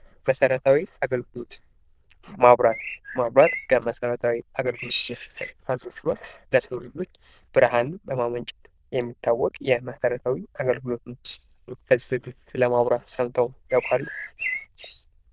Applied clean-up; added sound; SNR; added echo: neural diffusion model UNIVERSE++.